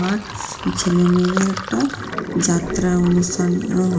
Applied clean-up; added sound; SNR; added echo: none; Sink (filling or washing); 10 dB; reverberation time 0.4 s.